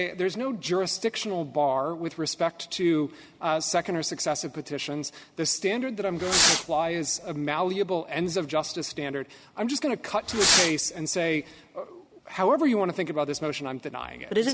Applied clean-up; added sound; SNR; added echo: none; Fireworks; -1 dB; none.